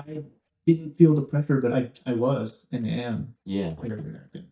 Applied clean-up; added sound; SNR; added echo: neural mask model DeepFilterNet 3.